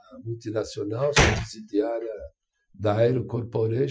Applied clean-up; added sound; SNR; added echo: classical method Wiener filter.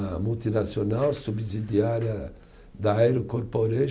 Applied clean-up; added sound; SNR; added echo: none; none; none; none.